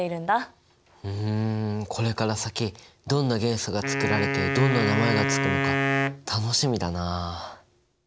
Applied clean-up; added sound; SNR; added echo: none; Wind instrument, woodwind instrument; 0 dB; none.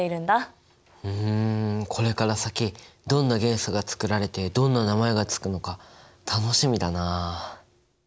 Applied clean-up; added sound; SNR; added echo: none; none; none; none.